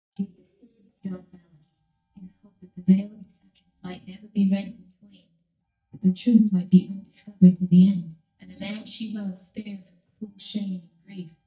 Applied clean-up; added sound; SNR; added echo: neural mask model DeepFilterNet 3.